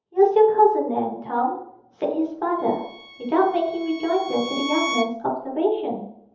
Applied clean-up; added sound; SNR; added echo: none; Bowed string instrument; 12 dB; reverberation time 0.8 s.